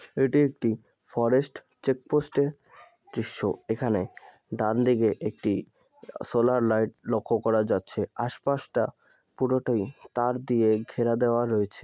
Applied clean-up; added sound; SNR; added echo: none; none; none; none.